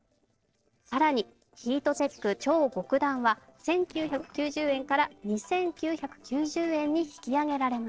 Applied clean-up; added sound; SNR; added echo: neural separator model SepFormer DNS4.